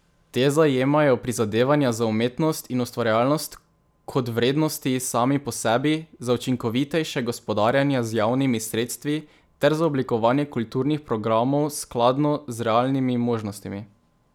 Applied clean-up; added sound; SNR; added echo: none; none; none; none.